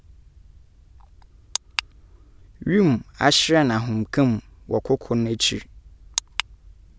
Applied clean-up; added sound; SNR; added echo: none; none; none; none.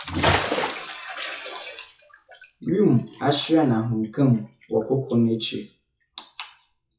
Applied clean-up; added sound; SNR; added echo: classical method WPE with log-MMSE.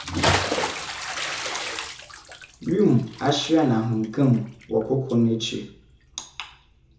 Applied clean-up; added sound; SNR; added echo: none; Bathtub (filling or washing) / Splash, splatter; 6 dB; reverberation time 0.6 s.